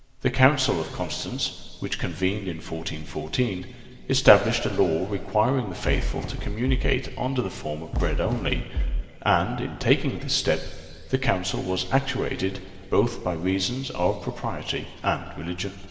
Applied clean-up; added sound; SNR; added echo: none; Fireworks; 2 dB; reverberation time 2.3 s.